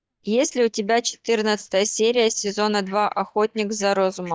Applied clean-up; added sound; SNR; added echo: neural mask model DeepFilterNet 3.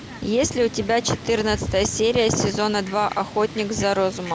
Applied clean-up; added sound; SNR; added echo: none; Fowl; 13 dB; none.